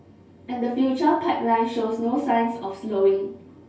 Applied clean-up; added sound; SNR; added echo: none; none; none; reverberation time 0.3 s.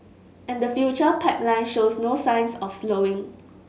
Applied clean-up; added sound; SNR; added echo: none; none; none; none.